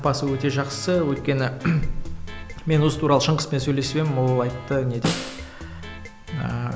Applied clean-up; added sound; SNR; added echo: none; Snare drum; 9 dB; none.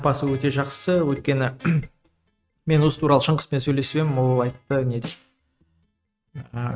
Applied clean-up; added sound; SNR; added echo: neural mask model RNNoise.